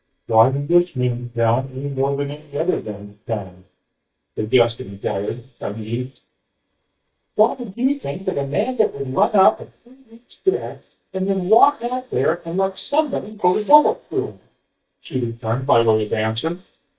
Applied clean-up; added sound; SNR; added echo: neural mask model DeepFilterNet 3.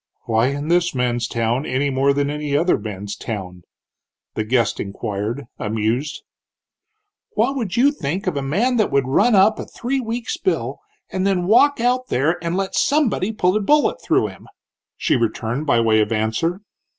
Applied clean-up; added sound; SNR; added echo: none; none; none; none.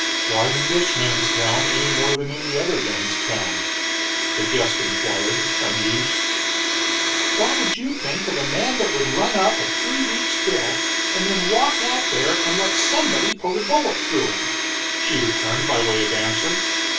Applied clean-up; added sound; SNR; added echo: none; Domestic sounds, home sounds; -3 dB; reverberation time 0.2 s.